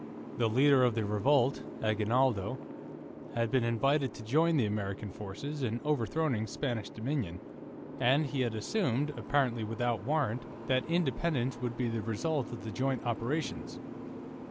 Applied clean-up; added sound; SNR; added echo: none; Boat, Water vehicle; 12 dB; none.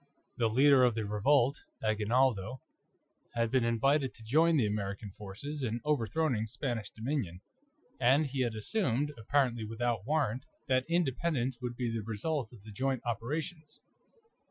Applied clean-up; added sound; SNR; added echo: classical method Wiener filter.